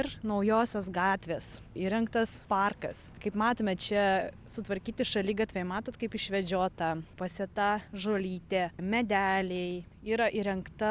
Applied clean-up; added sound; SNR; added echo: none; none; none; none.